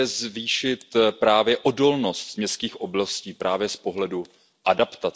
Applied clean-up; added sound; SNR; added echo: none; none; none; none.